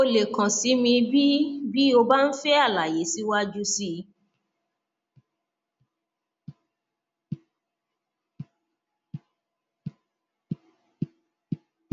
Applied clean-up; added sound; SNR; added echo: none; none; none; none.